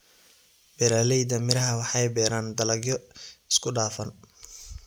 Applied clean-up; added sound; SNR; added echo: none; none; none; none.